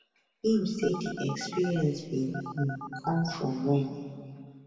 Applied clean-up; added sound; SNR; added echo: none; Telephone; 11 dB; reverberation time 2.1 s.